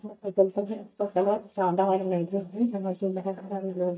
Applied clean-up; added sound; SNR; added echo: neural mask model DeepFilterNet 3.